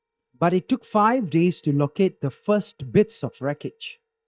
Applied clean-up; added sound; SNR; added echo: neural mask model DeepFilterNet 3.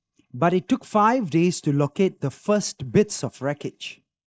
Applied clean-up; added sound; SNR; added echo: neural mask model Resemble Enhance denoiser.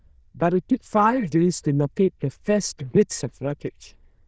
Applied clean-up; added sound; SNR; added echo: neural diffusion model UNIVERSE++.